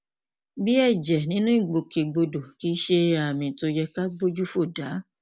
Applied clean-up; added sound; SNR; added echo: none; none; none; none.